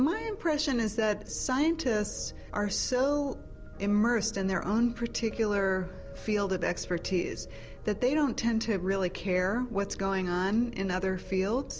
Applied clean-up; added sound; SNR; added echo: none; none; none; none.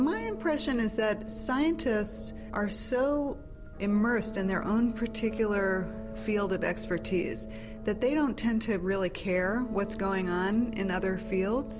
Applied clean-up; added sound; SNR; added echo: none; Wind instrument, woodwind instrument; 12 dB; none.